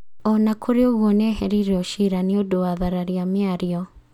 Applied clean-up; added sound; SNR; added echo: none; none; none; none.